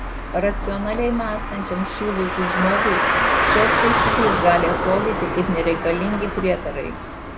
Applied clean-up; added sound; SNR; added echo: none; Car; -1 dB; none.